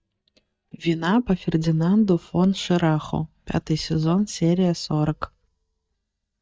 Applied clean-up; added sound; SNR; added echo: neural mask model DeepFilterNet 3.